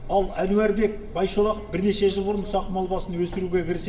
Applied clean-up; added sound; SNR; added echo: none; Buzz; 11 dB; reverberation time 0.8 s.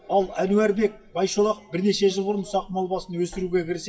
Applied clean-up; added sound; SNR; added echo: classical method WPE with log-MMSE.